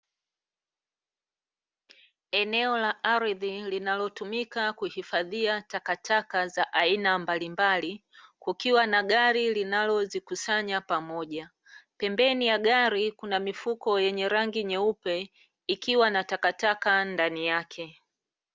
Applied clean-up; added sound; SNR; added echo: none; none; none; none.